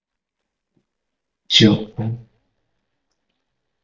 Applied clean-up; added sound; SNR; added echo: neural mask model DeepFilterNet 3.